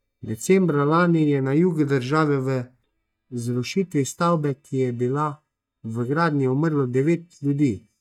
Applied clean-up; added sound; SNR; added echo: neural mask model DeepFilterNet 3.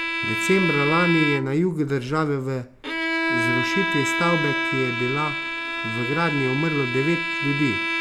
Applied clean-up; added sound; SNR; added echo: none; Bowed string instrument; 1 dB; none.